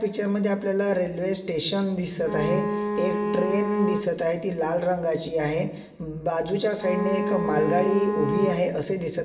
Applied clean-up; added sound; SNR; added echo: none; Bowed string instrument; 1 dB; reverberation time 0.8 s.